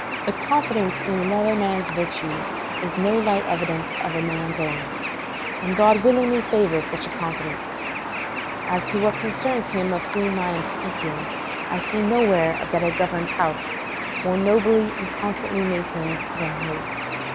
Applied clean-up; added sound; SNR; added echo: none; Bird; 5 dB; none.